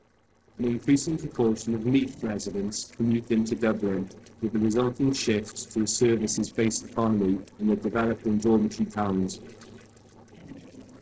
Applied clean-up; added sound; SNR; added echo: neural separator model SepFormer DNS4.